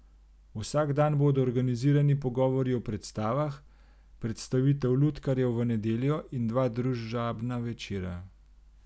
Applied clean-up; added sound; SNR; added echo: none; none; none; none.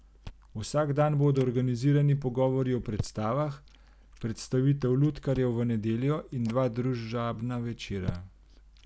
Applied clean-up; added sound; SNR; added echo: none; Chewing, mastication; 17 dB; none.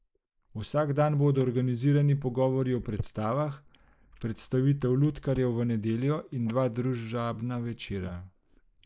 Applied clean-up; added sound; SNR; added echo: neural mask model Resemble Enhance denoiser.